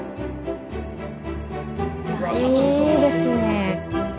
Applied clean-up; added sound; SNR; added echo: none; none; none; none.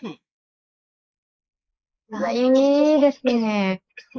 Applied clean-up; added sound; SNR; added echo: neural mask model Resemble Enhance denoiser.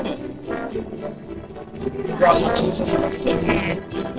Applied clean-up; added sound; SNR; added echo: neural separator model SepFormer DNS4.